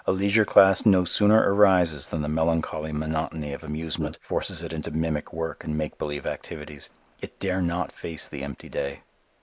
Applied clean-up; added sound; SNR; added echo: neural mask model Resemble Enhance denoiser.